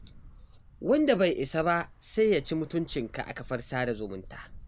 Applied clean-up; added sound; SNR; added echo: none; Traffic noise, roadway noise / Bus; 19 dB; none.